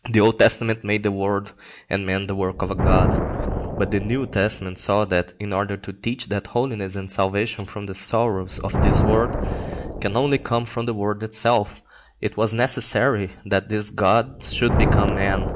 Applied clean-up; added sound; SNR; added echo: none; Thunder; 4 dB; none.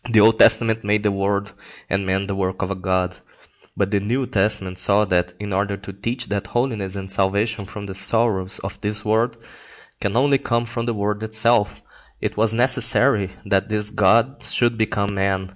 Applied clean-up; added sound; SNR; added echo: none; none; none; none.